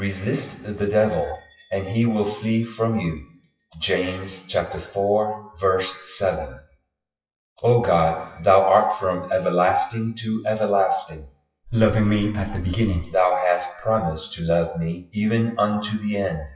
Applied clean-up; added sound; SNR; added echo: classical method WPE with log-MMSE.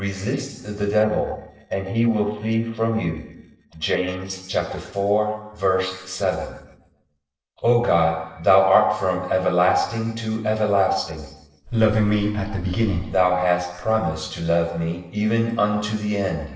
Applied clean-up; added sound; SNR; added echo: neural separator model SepFormer DNS4.